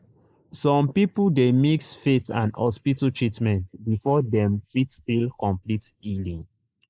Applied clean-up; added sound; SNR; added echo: neural mask model Resemble Enhance denoiser.